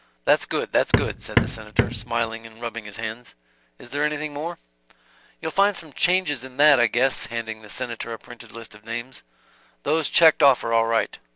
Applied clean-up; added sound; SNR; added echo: none; Hammer; -1 dB; none.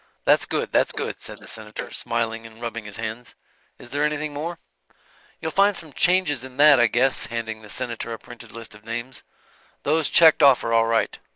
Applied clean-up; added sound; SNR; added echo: neural mask model Resemble Enhance denoiser.